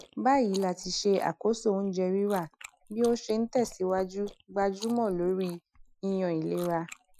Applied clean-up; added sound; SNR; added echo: classical method Wiener filter.